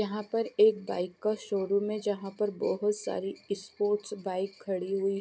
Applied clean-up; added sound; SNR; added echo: none; none; none; none.